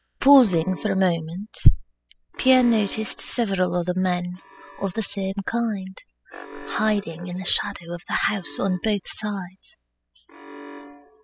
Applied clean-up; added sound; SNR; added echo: classical method spectral subtraction.